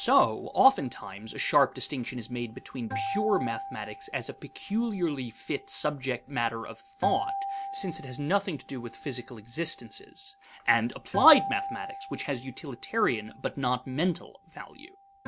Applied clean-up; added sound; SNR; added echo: none; Acoustic guitar; 11 dB; none.